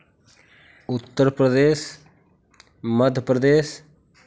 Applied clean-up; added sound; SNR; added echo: none; none; none; none.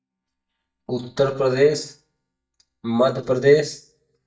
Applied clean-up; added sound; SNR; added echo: neural mask model DeepFilterNet 3.